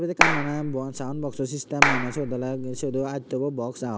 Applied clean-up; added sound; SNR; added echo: none; Clapping; -3 dB; none.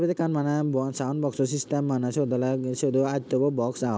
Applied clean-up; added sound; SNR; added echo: none; none; none; none.